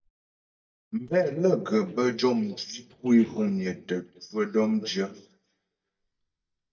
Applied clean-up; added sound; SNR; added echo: neural mask model DeepFilterNet 3.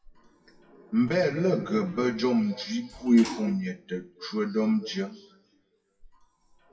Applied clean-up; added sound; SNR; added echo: classical method WPE with log-MMSE.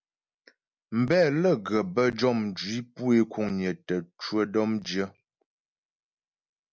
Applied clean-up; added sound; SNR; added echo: none; none; none; none.